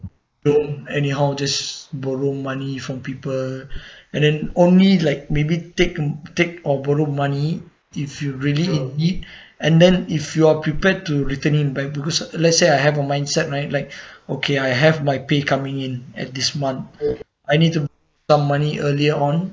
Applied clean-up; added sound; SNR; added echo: neural mask model Resemble Enhance denoiser.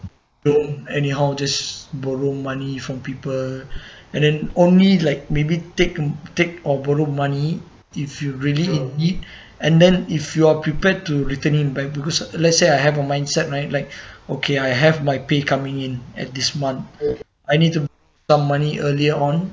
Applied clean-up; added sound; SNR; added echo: none; Walk, footsteps; 15 dB; none.